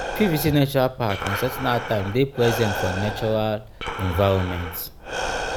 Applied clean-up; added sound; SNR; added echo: none; Breathing; 7 dB; none.